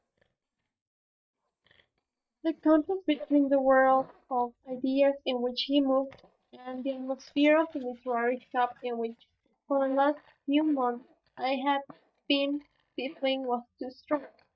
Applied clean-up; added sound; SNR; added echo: neural mask model DeepFilterNet 3.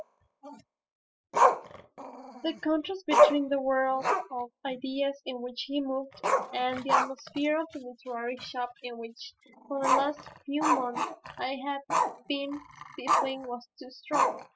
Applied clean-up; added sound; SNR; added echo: classical method spectral subtraction.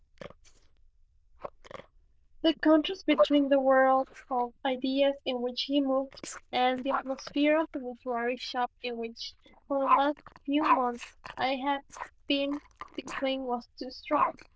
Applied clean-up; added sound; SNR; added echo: neural diffusion model UNIVERSE++.